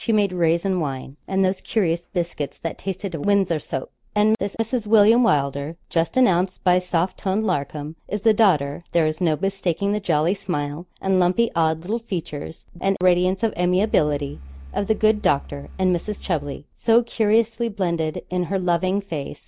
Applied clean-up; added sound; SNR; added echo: none; Engine; 16 dB; none.